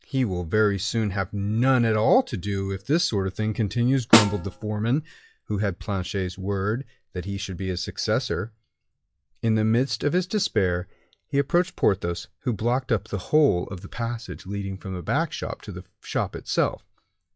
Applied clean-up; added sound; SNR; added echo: classical method log-MMSE.